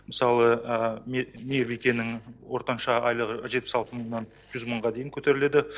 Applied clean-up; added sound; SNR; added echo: neural separator model SepFormer DNS4.